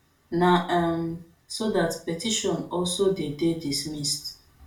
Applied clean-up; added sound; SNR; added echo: none; none; none; reverberation time 0.3 s.